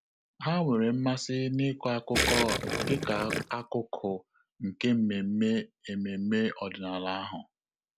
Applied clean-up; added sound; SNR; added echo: none; Gurgling; 1 dB; none.